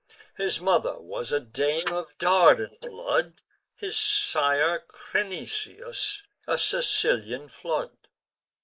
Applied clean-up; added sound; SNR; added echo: neural mask model Resemble Enhance denoiser.